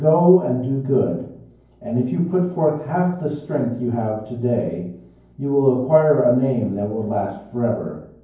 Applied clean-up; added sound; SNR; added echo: none; none; none; reverberation time 0.9 s.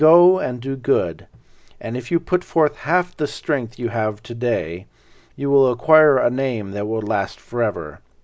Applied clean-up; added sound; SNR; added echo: none; none; none; none.